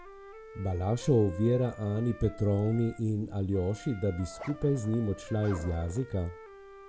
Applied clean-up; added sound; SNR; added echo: none; Zipper (clothing) + Wind instrument, woodwind instrument; 17 dB; none.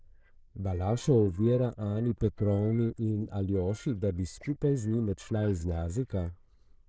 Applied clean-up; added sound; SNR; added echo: neural diffusion model UNIVERSE++.